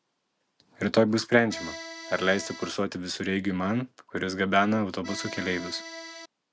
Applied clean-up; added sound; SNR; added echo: none; Accordion; 12 dB; none.